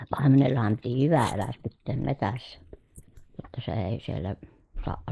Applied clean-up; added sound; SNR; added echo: neural mask model Resemble Enhance denoiser.